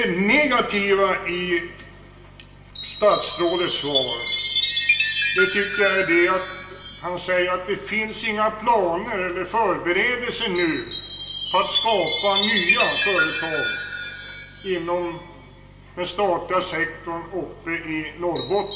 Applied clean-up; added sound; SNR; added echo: none; Chime; 3 dB; reverberation time 1.4 s.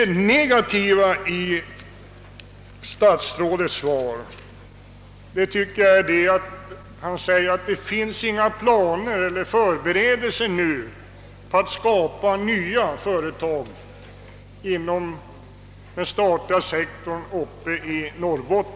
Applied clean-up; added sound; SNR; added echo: none; none; none; none.